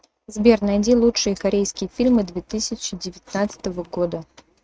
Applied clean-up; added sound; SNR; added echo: neural mask model RNNoise.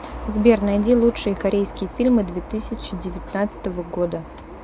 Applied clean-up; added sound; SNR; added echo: none; none; none; none.